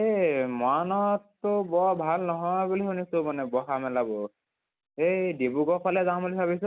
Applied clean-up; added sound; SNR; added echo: none; none; none; none.